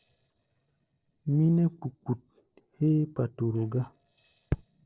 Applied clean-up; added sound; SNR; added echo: neural separator model SepFormer DNS4.